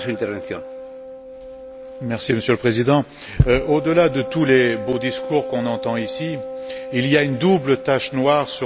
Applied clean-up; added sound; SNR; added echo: none; Wind instrument, woodwind instrument; 11 dB; none.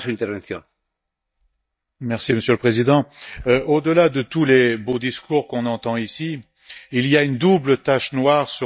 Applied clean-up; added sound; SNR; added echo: neural mask model DeepFilterNet 3.